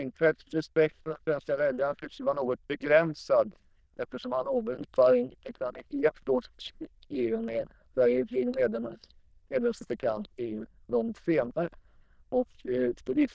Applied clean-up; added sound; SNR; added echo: neural diffusion model UNIVERSE++.